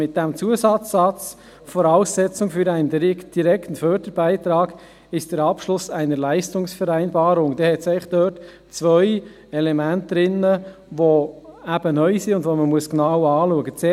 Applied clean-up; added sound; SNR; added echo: none; none; none; none.